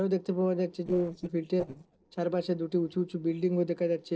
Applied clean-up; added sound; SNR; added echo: neural separator model SepFormer DNS4.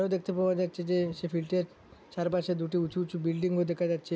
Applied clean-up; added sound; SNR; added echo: none; none; none; none.